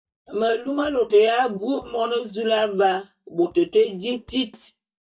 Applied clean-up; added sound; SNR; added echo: neural mask model DeepFilterNet 3.